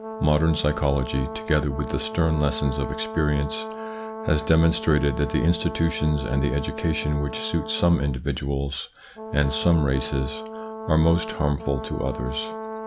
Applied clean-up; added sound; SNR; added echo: none; Brass instrument; 10 dB; none.